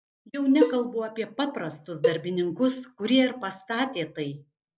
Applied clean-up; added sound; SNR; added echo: none; Cowbell; 4 dB; none.